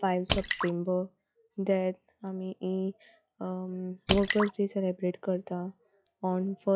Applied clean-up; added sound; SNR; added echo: classical method log-MMSE.